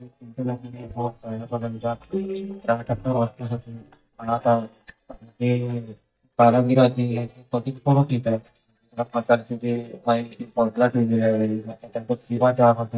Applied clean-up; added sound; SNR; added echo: neural mask model DeepFilterNet 3.